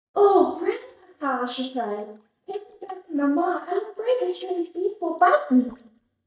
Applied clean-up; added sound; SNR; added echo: neural mask model DeepFilterNet 3.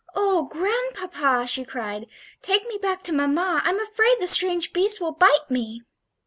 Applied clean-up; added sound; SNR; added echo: none; none; none; none.